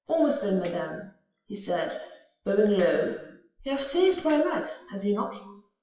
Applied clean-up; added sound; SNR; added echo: classical method WPE with log-MMSE.